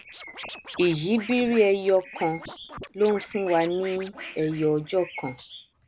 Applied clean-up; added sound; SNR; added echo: none; Bird + Scratching (performance technique); 16 dB; none.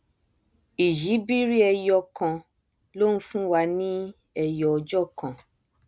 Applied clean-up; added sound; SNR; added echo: none; none; none; none.